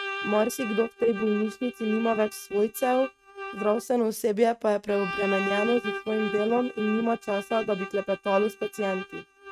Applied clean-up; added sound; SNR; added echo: neural mask model RNNoise.